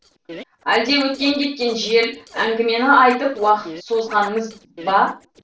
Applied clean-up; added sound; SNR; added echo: neural separator model SepFormer DNS4.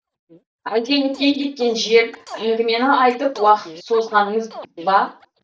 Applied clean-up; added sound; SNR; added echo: neural mask model DeepFilterNet 3.